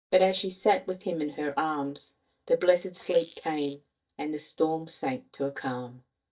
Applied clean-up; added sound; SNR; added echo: neural mask model DeepFilterNet 3.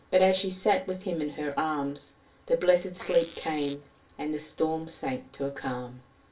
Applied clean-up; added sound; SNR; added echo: none; Fart; 18 dB; reverberation time 0.2 s.